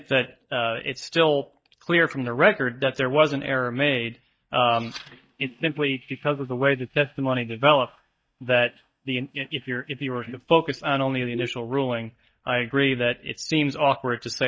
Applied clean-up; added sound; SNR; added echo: neural mask model DeepFilterNet 3.